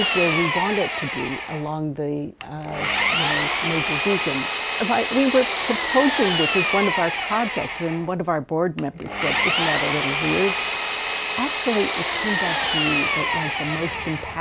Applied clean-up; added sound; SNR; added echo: none; Engine; -3 dB; none.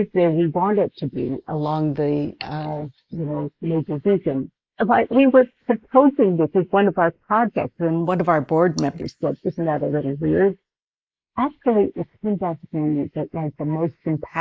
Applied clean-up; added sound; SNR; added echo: neural mask model Resemble Enhance denoiser.